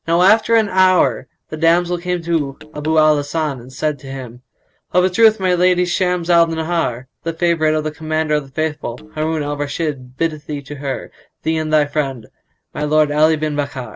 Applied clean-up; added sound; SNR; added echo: neural separator model SepFormer DNS4.